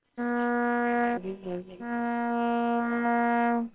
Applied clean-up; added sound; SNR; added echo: neural separator model SepFormer WHAMR!.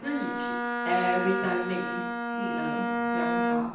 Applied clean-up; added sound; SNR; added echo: none; Bowed string instrument; -2 dB; reverberation time 0.9 s.